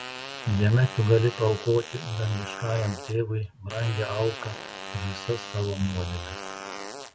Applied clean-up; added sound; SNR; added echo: none; Fart; 11 dB; none.